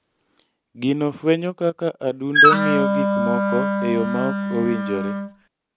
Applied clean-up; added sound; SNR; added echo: none; Wind instrument, woodwind instrument; -4 dB; none.